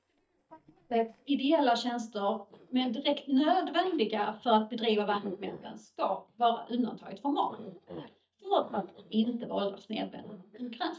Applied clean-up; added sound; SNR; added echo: neural mask model DeepFilterNet 3.